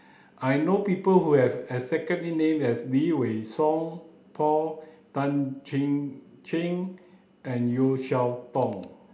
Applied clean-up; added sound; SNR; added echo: none; none; none; none.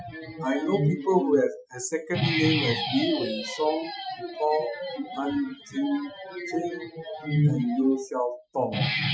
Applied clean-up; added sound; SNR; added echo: classical method Wiener filter.